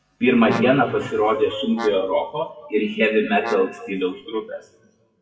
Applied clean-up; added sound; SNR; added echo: classical method WPE with log-MMSE.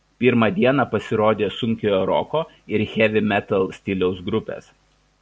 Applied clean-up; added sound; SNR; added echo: none; none; none; none.